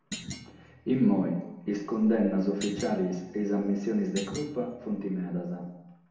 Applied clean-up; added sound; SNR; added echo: none; Thump, thud; 14 dB; reverberation time 0.9 s.